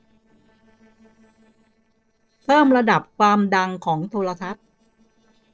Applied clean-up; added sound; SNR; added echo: neural separator model SepFormer DNS4.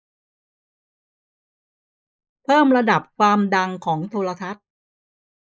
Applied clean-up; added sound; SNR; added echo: neural mask model Resemble Enhance denoiser.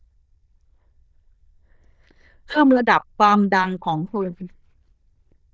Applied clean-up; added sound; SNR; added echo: neural diffusion model UNIVERSE++.